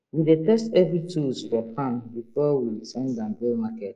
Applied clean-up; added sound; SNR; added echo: neural mask model Resemble Enhance denoiser.